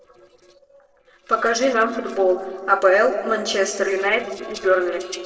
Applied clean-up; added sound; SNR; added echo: neural separator model SepFormer DNS4.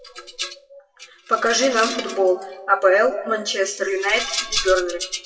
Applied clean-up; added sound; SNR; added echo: classical method WPE with log-MMSE.